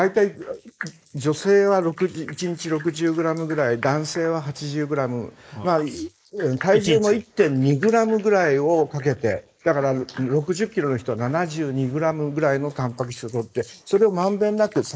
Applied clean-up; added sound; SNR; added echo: neural mask model Resemble Enhance denoiser.